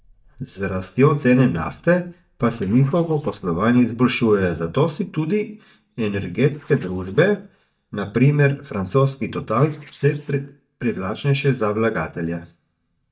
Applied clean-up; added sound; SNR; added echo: neural mask model DeepFilterNet 3.